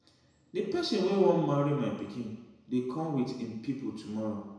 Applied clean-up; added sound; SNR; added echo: none; none; none; reverberation time 1.0 s.